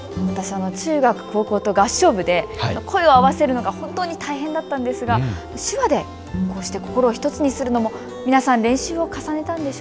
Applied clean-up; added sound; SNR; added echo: none; Bowed string instrument; 12 dB; none.